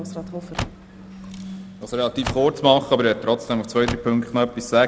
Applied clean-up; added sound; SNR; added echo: none; Car; 13 dB; none.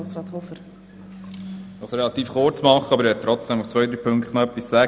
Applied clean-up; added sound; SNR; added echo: none; none; none; none.